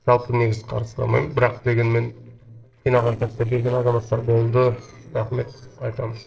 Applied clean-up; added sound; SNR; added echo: neural separator model SepFormer DNS4.